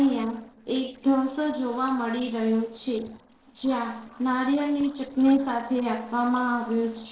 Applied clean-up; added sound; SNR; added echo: neural separator model SepFormer DNS4.